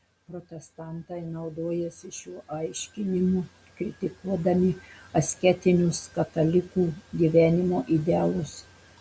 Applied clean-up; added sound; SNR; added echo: none; none; none; none.